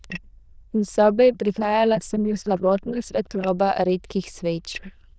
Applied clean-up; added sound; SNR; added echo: neural diffusion model UNIVERSE++.